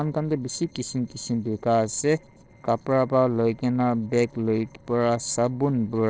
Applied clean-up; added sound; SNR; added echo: neural separator model SepFormer DNS4.